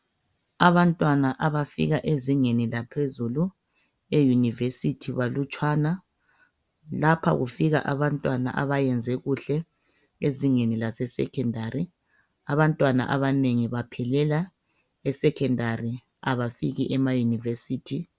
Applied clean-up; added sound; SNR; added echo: none; none; none; none.